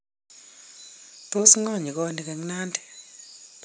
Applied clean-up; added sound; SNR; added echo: none; none; none; none.